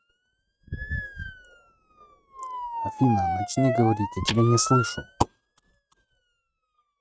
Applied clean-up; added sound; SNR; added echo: neural mask model RNNoise.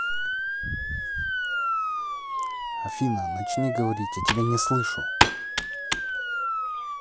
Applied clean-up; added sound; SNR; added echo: none; Motor vehicle (road) / Siren + Computer keyboard; -4 dB; none.